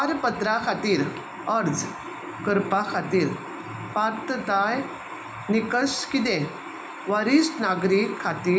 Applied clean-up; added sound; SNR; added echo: none; none; none; reverberation time 0.4 s.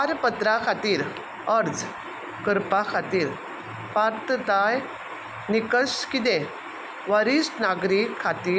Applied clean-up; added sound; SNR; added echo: none; none; none; none.